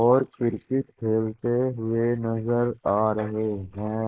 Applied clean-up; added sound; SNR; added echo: neural mask model Resemble Enhance denoiser.